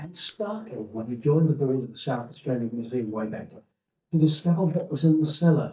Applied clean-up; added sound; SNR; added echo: neural mask model DeepFilterNet 3.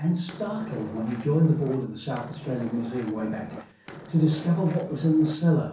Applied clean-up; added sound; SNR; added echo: none; Skateboard; 16 dB; reverberation time 0.6 s.